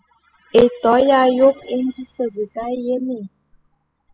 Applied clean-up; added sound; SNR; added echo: classical method spectral subtraction.